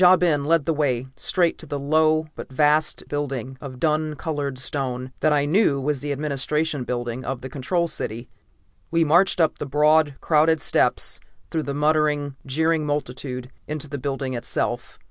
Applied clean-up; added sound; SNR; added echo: none; none; none; none.